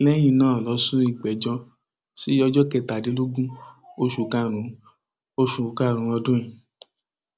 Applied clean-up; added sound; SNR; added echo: none; none; none; none.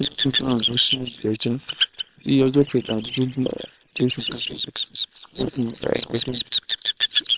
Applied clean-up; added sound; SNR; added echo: neural separator model SepFormer WHAM!.